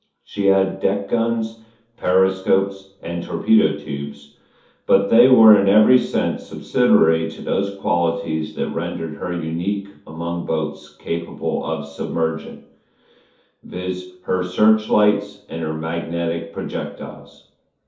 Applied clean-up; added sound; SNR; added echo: none; none; none; reverberation time 0.5 s.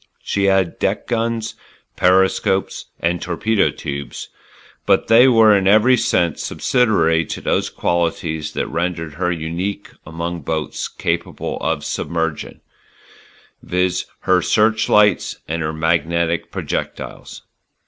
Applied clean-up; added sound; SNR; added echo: none; none; none; none.